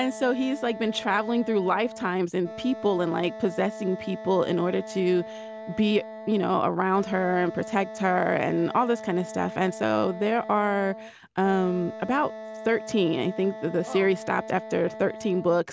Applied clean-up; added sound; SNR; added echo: none; Wind instrument, woodwind instrument; 13 dB; none.